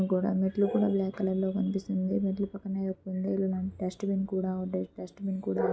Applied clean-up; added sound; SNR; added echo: none; none; none; none.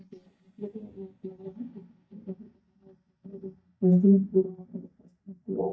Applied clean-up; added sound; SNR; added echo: neural mask model DeepFilterNet 3.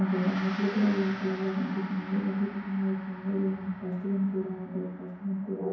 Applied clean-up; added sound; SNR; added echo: none; Gong; 14 dB; reverberation time 0.9 s.